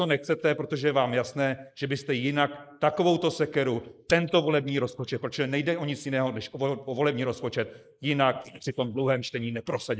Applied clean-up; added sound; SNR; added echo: neural mask model Resemble Enhance denoiser.